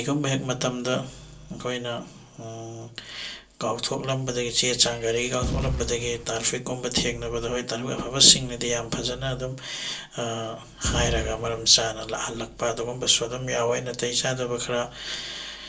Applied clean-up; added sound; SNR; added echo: none; Boom; 6 dB; reverberation time 0.2 s.